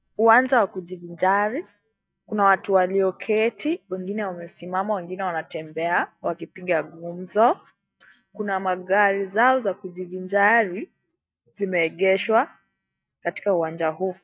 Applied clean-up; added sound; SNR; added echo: neural mask model DeepFilterNet 3.